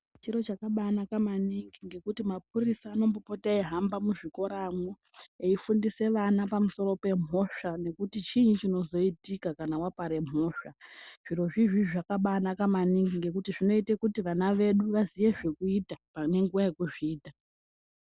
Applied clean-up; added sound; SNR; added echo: none; none; none; none.